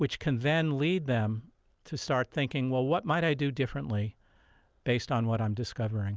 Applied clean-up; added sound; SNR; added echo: none; none; none; none.